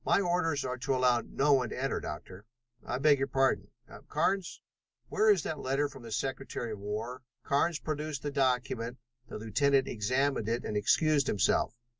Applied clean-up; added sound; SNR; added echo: none; none; none; none.